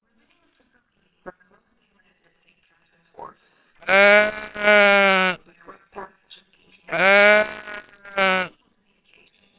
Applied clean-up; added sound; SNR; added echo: neural separator model SepFormer WHAMR!.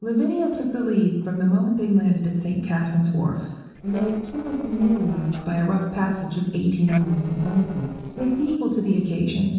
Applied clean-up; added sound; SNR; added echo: neural separator model SepFormer DNS4.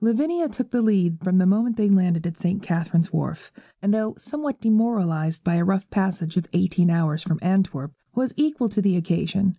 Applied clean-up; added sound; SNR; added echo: none; none; none; none.